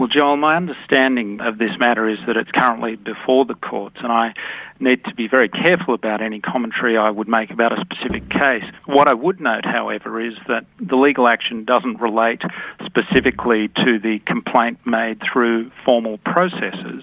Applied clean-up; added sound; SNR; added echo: none; Bowed string instrument; 17 dB; none.